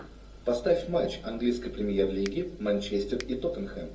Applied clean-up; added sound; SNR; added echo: none; Finger snapping; 16 dB; reverberation time 0.2 s.